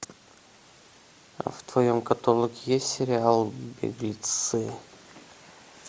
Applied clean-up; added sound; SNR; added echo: none; none; none; none.